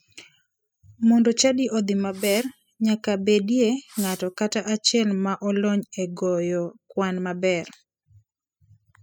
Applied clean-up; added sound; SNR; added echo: classical method spectral subtraction.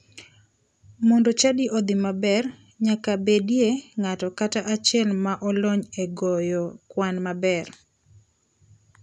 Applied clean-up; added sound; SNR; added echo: none; none; none; none.